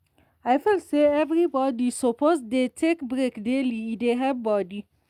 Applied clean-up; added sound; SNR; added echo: none; none; none; none.